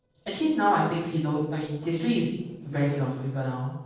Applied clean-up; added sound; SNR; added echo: neural separator model SepFormer DNS4.